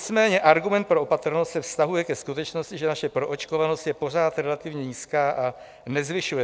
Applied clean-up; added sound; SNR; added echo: none; none; none; none.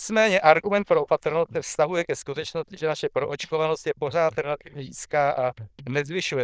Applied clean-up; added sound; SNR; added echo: neural diffusion model UNIVERSE++.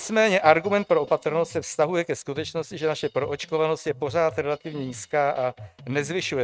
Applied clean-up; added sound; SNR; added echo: neural mask model RNNoise.